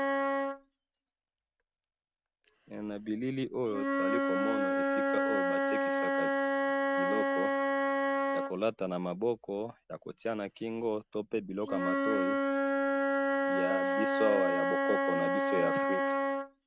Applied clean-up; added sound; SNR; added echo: neural mask model RNNoise.